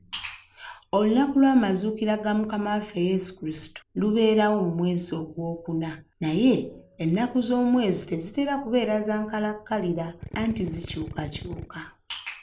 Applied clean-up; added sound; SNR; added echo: none; Drill; 12 dB; none.